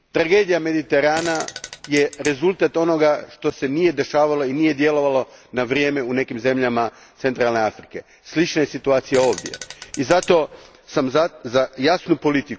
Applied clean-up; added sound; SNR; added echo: none; Fart; 16 dB; none.